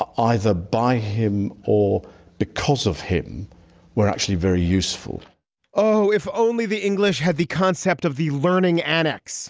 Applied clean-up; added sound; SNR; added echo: none; none; none; none.